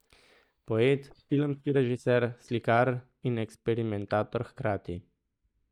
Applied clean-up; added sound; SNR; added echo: neural mask model DeepFilterNet 3.